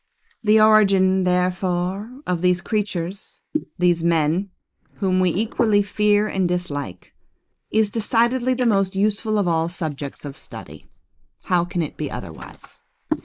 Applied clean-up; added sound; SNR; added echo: neural mask model Resemble Enhance denoiser.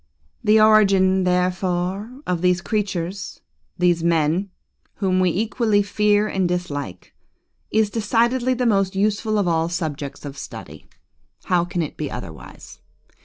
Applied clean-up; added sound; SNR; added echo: none; none; none; none.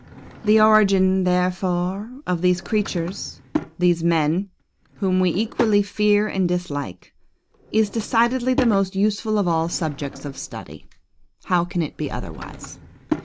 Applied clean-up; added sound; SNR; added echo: none; Drawer open or close / Wood; 13 dB; none.